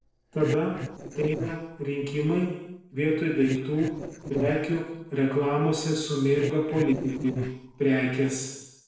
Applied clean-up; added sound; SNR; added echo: neural separator model SepFormer DNS4.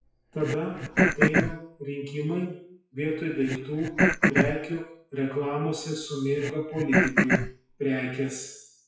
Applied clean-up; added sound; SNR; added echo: classical method WPE with log-MMSE.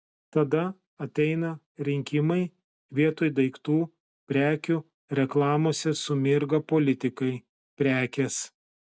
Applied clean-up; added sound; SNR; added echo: none; none; none; none.